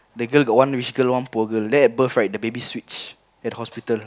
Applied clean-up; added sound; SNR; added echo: none; none; none; none.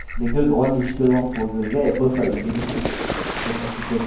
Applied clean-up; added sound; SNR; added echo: none; Fowl; 6 dB; reverberation time 0.9 s.